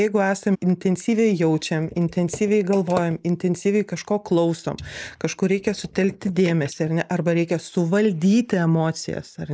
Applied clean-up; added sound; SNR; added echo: neural mask model Resemble Enhance denoiser.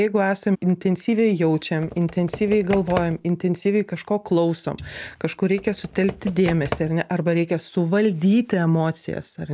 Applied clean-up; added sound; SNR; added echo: none; Computer keyboard; 12 dB; none.